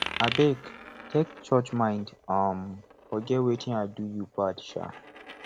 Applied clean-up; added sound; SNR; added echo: none; Coin (dropping); 11 dB; none.